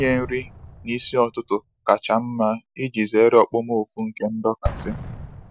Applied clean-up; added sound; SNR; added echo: none; Explosion; 14 dB; none.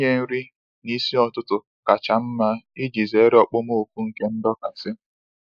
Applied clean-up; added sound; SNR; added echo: neural mask model Resemble Enhance denoiser.